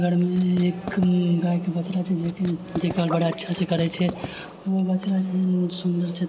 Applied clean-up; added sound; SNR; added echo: none; Writing + Liquid; 13 dB; none.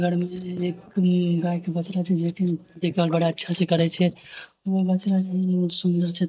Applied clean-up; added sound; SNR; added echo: neural mask model DeepFilterNet 3.